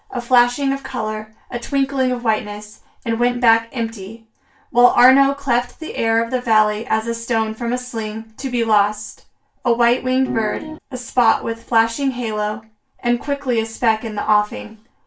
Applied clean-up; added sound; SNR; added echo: none; Piano; 7 dB; reverberation time 0.2 s.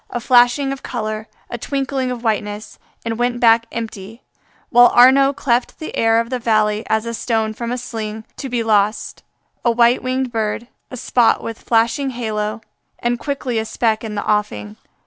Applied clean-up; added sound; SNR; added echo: none; none; none; none.